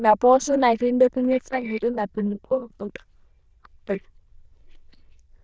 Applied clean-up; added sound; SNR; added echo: neural diffusion model UNIVERSE++.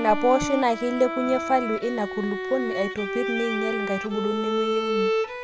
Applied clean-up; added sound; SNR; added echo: none; Bowed string instrument; 3 dB; none.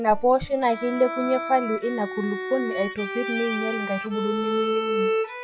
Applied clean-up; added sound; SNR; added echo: classical method log-MMSE.